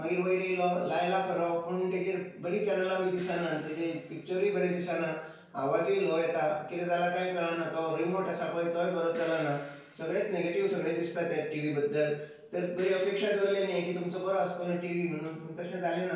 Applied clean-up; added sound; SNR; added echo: neural separator model SepFormer DNS4.